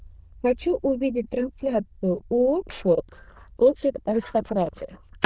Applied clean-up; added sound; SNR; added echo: neural diffusion model UNIVERSE++.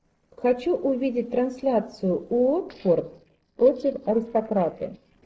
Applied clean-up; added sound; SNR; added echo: neural separator model SepFormer DNS4.